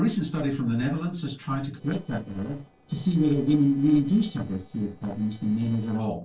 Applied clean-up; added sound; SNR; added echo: neural separator model SepFormer DNS4.